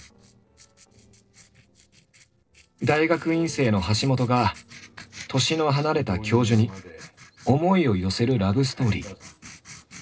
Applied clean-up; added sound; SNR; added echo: neural separator model SepFormer DNS4.